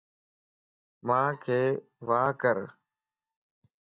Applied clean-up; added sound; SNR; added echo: neural mask model DeepFilterNet 3.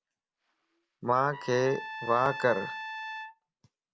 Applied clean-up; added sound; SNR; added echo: none; Trumpet; 10 dB; none.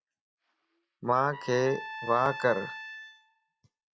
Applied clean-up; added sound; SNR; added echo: classical method log-MMSE.